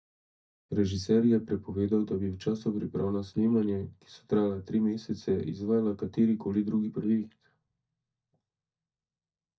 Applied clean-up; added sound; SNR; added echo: neural mask model DeepFilterNet 3.